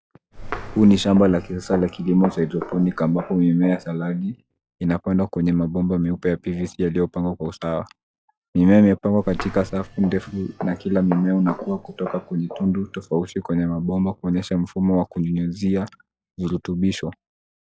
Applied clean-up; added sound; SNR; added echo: classical method log-MMSE.